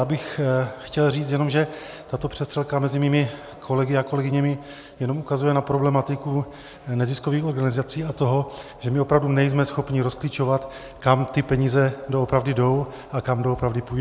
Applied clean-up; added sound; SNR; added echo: none; none; none; none.